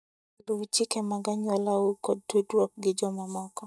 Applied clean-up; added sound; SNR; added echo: neural mask model DeepFilterNet 3.